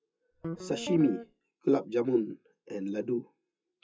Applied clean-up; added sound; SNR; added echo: classical method WPE with log-MMSE.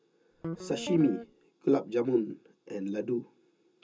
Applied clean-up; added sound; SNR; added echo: none; Guitar; 8 dB; reverberation time 0.2 s.